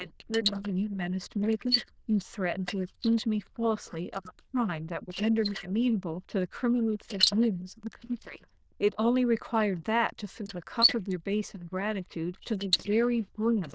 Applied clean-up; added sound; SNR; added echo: neural diffusion model UNIVERSE++.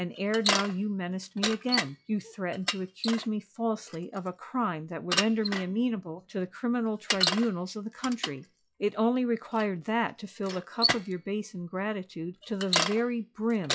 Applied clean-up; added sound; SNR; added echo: classical method log-MMSE.